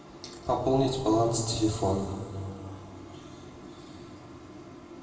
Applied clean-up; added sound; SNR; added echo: none; none; none; reverberation time 1.9 s.